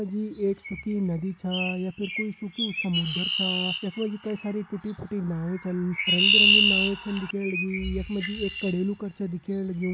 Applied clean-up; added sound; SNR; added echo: none; Chirp, tweet; -1 dB; none.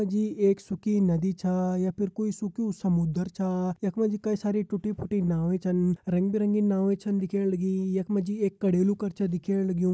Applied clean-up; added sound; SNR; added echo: none; none; none; none.